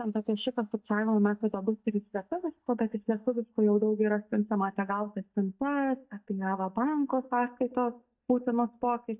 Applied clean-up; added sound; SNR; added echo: neural mask model DeepFilterNet 3.